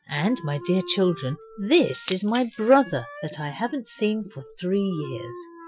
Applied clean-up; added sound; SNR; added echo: classical method Wiener filter.